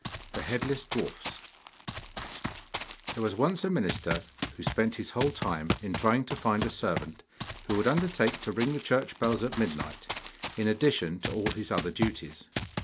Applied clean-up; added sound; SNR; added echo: none; Run; 7 dB; none.